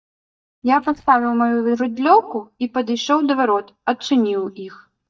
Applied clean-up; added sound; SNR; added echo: neural mask model DeepFilterNet 3.